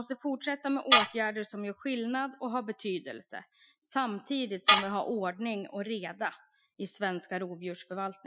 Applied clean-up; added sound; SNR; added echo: classical method Wiener filter.